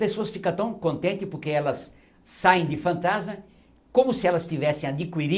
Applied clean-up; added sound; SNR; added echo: none; none; none; none.